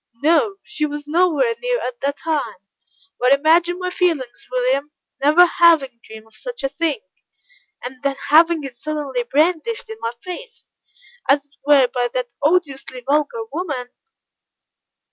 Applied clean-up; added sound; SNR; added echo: none; none; none; none.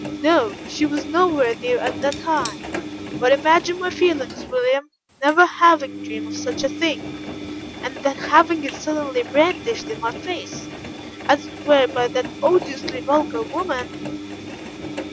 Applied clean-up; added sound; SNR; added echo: none; Engine; 10 dB; none.